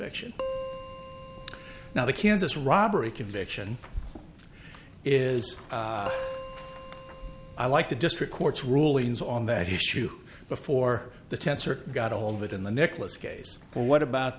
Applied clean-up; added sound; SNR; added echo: none; Keyboard (musical); 12 dB; none.